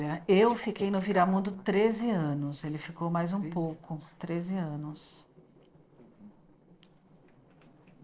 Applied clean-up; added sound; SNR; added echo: neural separator model SepFormer DNS4.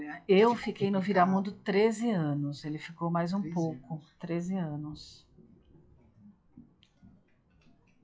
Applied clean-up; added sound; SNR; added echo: classical method WPE with log-MMSE.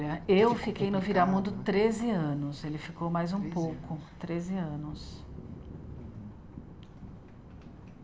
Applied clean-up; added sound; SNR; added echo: none; Thunder; 15 dB; reverberation time 0.5 s.